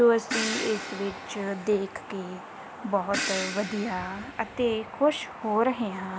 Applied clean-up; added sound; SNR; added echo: none; Crash cymbal; 8 dB; none.